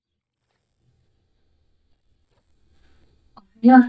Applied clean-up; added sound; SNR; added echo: neural mask model DeepFilterNet 3.